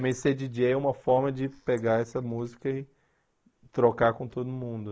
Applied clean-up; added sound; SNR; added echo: neural mask model Resemble Enhance denoiser.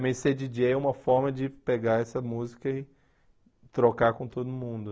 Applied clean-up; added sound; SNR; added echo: none; none; none; none.